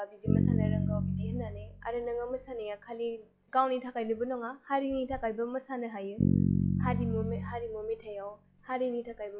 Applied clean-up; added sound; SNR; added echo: classical method log-MMSE.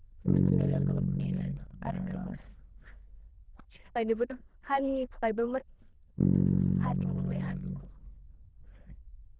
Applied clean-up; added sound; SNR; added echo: neural diffusion model UNIVERSE++.